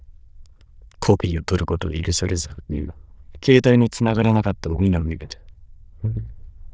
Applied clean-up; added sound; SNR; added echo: neural diffusion model UNIVERSE++.